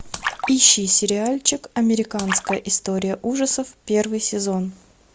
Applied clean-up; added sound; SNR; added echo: none; Splash, splatter; 12 dB; none.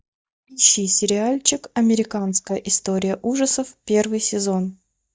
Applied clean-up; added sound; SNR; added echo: neural mask model DeepFilterNet 3.